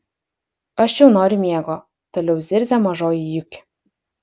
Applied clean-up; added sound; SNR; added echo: none; none; none; none.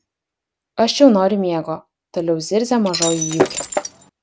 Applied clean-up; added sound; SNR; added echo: none; Shatter; 3 dB; none.